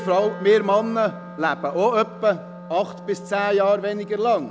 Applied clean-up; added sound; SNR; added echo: none; Wind instrument, woodwind instrument; 16 dB; none.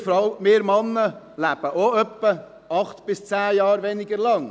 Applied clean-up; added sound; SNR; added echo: none; none; none; none.